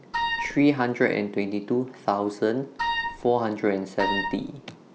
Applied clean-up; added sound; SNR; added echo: none; Wind instrument, woodwind instrument; 3 dB; none.